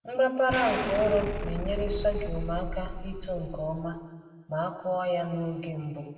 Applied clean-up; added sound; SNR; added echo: none; Explosion; 4 dB; reverberation time 1.6 s.